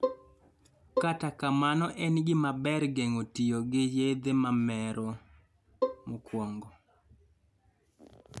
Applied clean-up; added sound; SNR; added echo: none; Bowed string instrument; 4 dB; none.